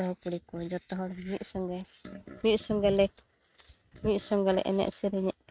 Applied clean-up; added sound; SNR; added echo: neural mask model RNNoise.